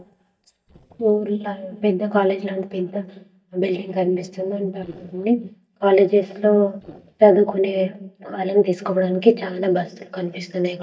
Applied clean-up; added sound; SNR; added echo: neural mask model DeepFilterNet 3.